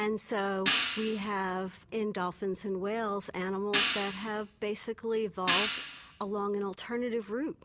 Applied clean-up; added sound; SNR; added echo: none; Hi-hat; -2 dB; none.